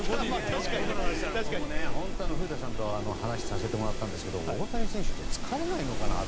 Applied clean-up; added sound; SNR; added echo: none; Wind; -4 dB; none.